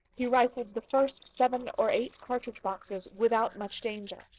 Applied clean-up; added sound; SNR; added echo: neural separator model SepFormer DNS4.